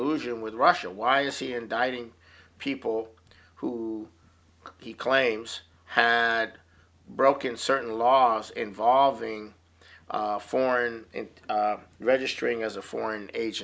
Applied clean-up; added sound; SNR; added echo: none; none; none; none.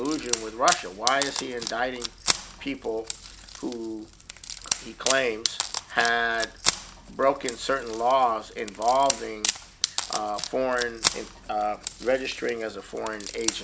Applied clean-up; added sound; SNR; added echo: none; Wood; 5 dB; none.